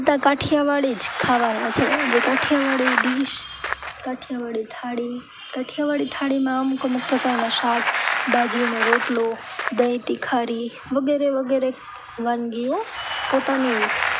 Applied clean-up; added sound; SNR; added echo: none; Bicycle; 5 dB; none.